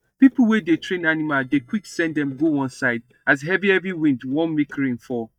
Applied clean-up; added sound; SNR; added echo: neural mask model DeepFilterNet 3.